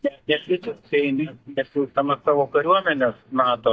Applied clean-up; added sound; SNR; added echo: neural mask model DeepFilterNet 3.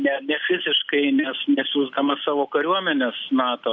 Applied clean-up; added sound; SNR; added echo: none; none; none; none.